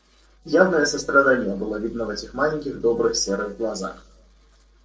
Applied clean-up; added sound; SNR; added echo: neural separator model SepFormer DNS4.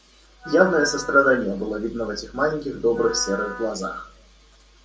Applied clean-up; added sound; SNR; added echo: none; Wind instrument, woodwind instrument; 17 dB; reverberation time 0.2 s.